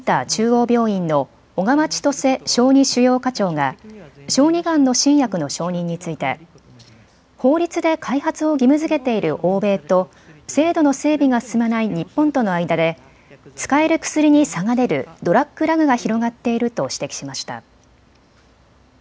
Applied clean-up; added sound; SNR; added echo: none; none; none; none.